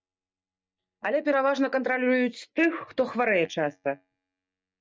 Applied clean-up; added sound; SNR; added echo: neural mask model DeepFilterNet 3.